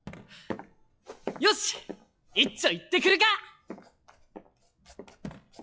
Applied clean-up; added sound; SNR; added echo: classical method log-MMSE.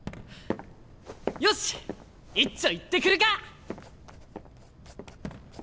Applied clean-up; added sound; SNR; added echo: none; Fireworks; 20 dB; none.